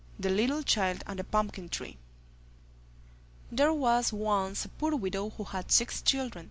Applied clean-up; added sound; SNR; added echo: none; none; none; none.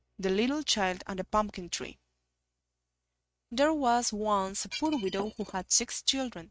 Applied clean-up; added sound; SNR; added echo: neural mask model RNNoise.